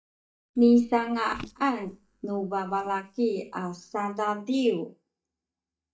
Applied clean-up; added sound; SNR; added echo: neural mask model DeepFilterNet 3.